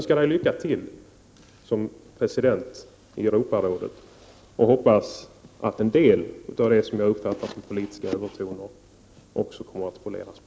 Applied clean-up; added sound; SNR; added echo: none; none; none; none.